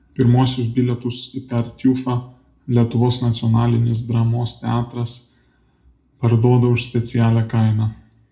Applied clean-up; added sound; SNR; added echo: none; none; none; reverberation time 0.3 s.